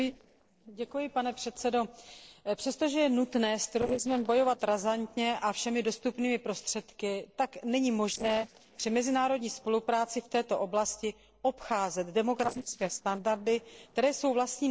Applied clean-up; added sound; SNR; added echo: neural separator model SepFormer DNS4.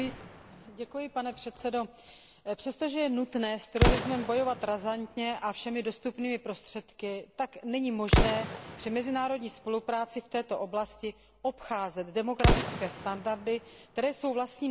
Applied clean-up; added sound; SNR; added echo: none; Explosion; 1 dB; none.